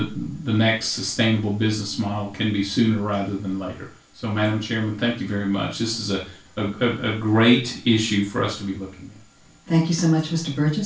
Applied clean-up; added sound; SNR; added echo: none; none; none; reverberation time 0.3 s.